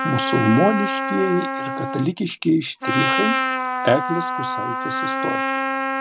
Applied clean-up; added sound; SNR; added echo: none; Trumpet; 1 dB; none.